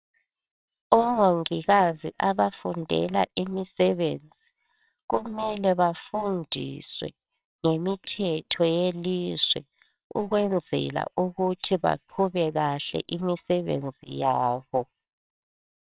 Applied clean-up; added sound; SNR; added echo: neural separator model SepFormer WHAMR!.